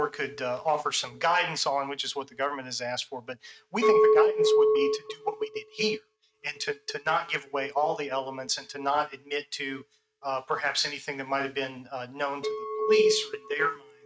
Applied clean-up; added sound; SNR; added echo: neural mask model RNNoise.